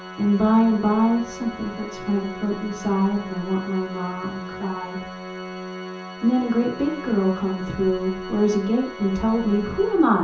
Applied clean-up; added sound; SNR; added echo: none; Organ; 12 dB; reverberation time 0.6 s.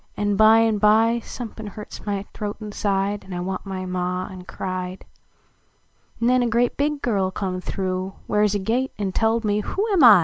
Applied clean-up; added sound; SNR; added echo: none; none; none; none.